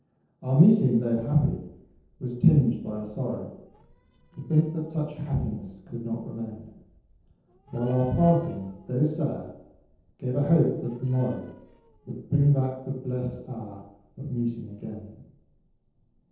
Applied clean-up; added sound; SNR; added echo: neural separator model SepFormer DNS4.